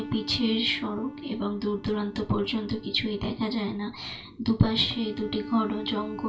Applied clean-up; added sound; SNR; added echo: none; Bowed string instrument; 14 dB; reverberation time 0.2 s.